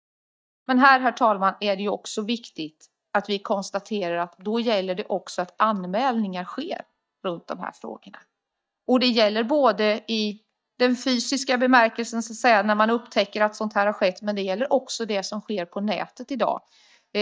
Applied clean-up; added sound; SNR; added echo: neural mask model DeepFilterNet 3.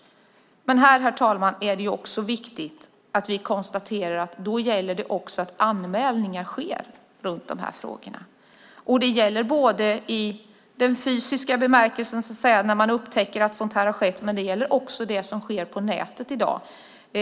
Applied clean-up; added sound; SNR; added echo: none; none; none; none.